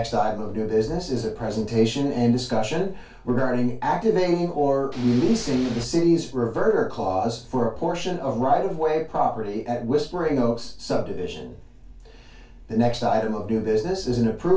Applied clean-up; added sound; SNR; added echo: none; Ocean / Boat, Water vehicle; 15 dB; reverberation time 0.2 s.